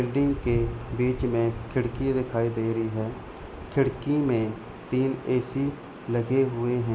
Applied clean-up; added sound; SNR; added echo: none; none; none; none.